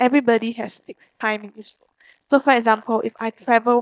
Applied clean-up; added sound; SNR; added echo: neural mask model DeepFilterNet 3.